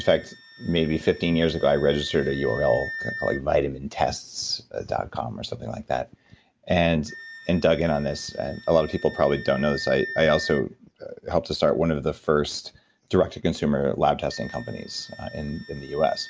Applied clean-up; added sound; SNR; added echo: none; Wind instrument, woodwind instrument; 16 dB; none.